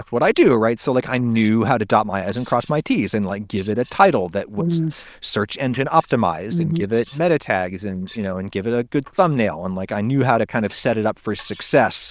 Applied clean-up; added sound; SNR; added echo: neural diffusion model UNIVERSE++.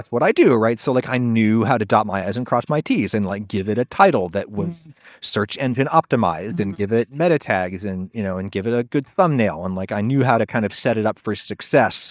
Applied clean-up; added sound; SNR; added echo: neural mask model DeepFilterNet 3.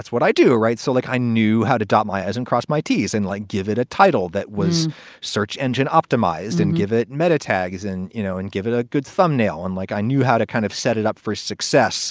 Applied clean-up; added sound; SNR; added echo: none; none; none; none.